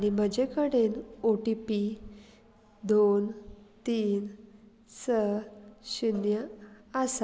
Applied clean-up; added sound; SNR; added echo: none; none; none; none.